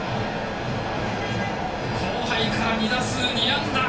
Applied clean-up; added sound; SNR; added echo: none; Vehicle; 9 dB; reverberation time 0.3 s.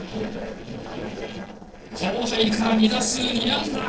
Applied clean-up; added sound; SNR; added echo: neural separator model SepFormer DNS4.